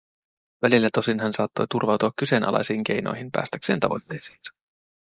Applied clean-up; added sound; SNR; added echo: neural mask model Resemble Enhance denoiser.